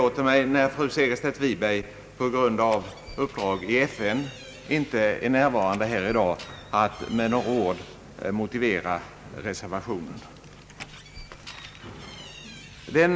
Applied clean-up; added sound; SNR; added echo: none; Door; 20 dB; none.